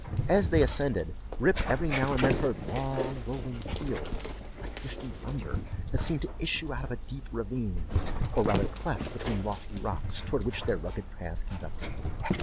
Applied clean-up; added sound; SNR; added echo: none; Dog; 1 dB; none.